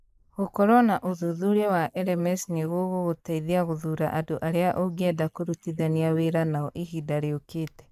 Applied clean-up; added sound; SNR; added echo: neural mask model Resemble Enhance denoiser.